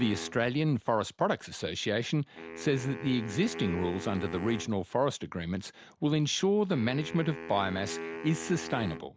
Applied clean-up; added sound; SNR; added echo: none; Wind instrument, woodwind instrument; 13 dB; none.